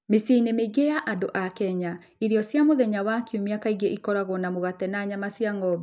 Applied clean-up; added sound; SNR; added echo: none; none; none; none.